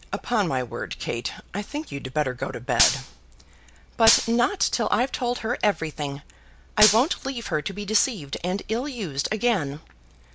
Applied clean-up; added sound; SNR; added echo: none; Gunshot, gunfire; 1 dB; none.